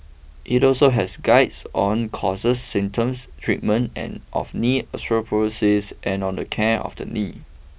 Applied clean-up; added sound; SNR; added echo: none; none; none; none.